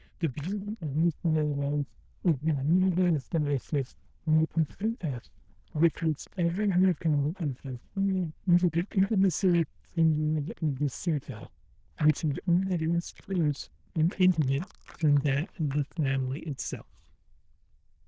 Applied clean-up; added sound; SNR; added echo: neural diffusion model UNIVERSE++.